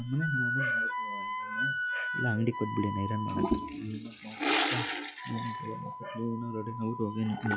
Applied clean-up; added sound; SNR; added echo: classical method log-MMSE.